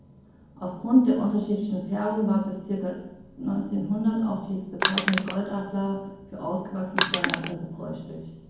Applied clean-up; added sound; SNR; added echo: none; Crushing; -2 dB; reverberation time 1.2 s.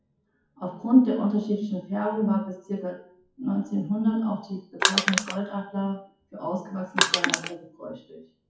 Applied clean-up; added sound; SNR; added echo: classical method WPE with log-MMSE.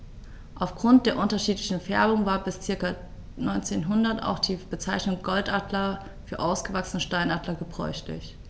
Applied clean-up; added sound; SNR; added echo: none; none; none; none.